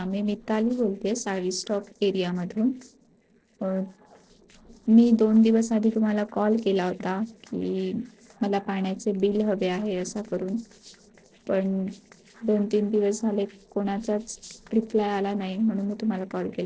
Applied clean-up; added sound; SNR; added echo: neural separator model SepFormer DNS4.